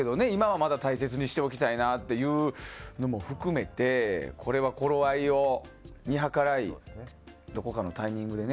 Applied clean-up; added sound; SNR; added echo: none; none; none; none.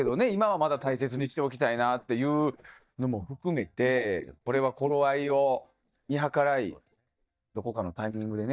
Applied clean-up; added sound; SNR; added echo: neural mask model DeepFilterNet 3.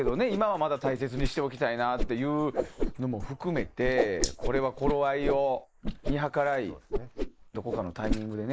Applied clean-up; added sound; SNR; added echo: neural mask model Resemble Enhance denoiser.